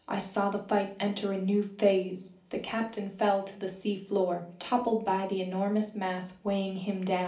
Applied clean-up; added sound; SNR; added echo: none; none; none; reverberation time 0.4 s.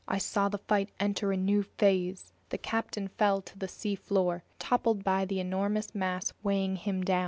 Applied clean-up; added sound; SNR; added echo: none; none; none; none.